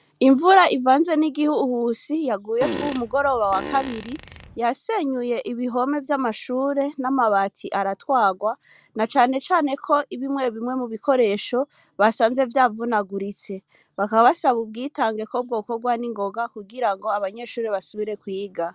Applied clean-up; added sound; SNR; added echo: none; Fart; 10 dB; none.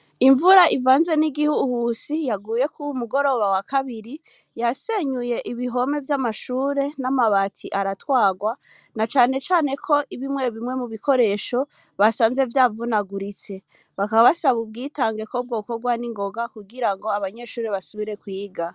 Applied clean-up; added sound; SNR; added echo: none; none; none; none.